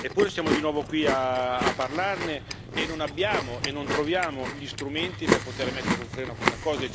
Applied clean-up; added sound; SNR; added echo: none; Chewing, mastication; 2 dB; none.